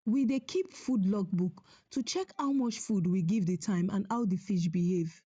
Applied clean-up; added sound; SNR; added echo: none; none; none; none.